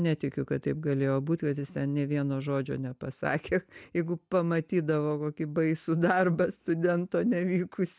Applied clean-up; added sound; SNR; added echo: none; none; none; none.